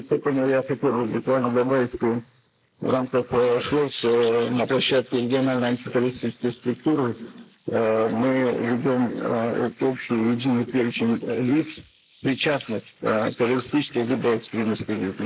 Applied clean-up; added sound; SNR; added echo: neural mask model Resemble Enhance denoiser.